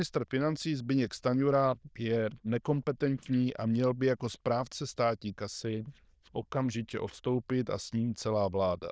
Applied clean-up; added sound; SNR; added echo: neural diffusion model UNIVERSE++.